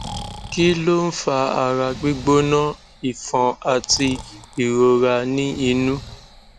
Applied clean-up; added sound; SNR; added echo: none; Breathing; 17 dB; none.